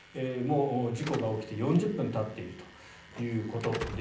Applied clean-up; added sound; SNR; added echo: none; Slam / Alarm; 14 dB; reverberation time 0.6 s.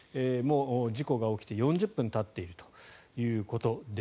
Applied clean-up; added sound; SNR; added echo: none; none; none; none.